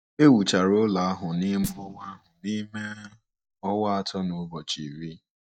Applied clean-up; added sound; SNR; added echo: neural mask model DeepFilterNet 3.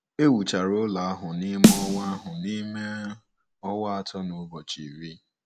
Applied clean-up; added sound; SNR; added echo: none; Snare drum; -3 dB; none.